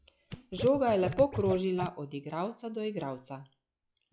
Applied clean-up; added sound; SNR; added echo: classical method log-MMSE.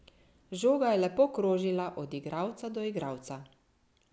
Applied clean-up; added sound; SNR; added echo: none; none; none; none.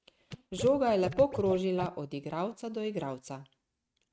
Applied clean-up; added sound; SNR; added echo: neural mask model RNNoise.